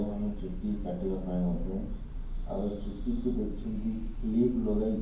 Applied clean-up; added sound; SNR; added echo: none; Bird / Breathing; 4 dB; reverberation time 0.9 s.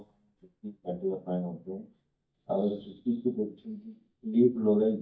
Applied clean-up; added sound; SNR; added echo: neural mask model DeepFilterNet 3.